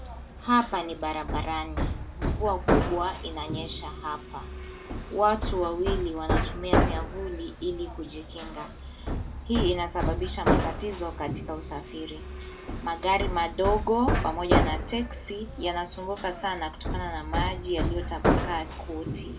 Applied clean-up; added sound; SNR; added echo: none; Hammer; -1 dB; reverberation time 0.2 s.